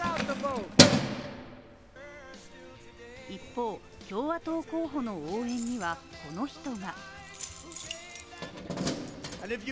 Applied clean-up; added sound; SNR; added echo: none; Keys jangling; -4 dB; none.